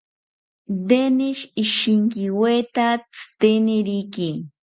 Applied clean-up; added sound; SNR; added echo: none; none; none; none.